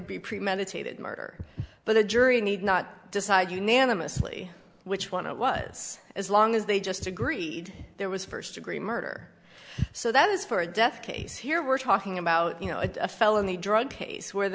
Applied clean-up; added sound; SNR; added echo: none; Walk, footsteps; 15 dB; none.